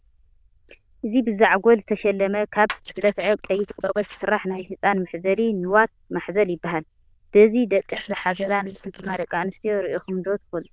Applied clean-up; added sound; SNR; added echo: neural diffusion model UNIVERSE++.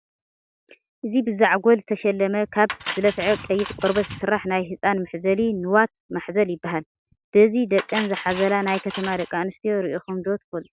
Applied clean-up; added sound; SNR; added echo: none; Cutlery, silverware; 15 dB; none.